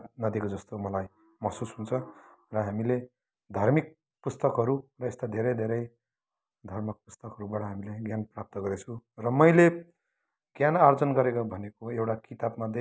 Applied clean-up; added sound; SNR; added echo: none; none; none; none.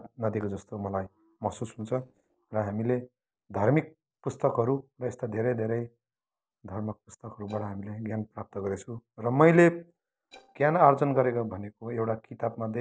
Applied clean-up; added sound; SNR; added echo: neural separator model SepFormer DNS4.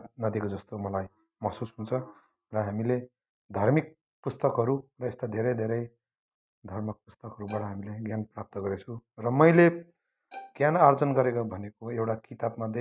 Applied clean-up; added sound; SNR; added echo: neural mask model RNNoise.